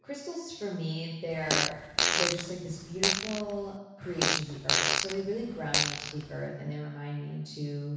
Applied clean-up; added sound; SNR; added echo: none; Fart; -4 dB; reverberation time 1.1 s.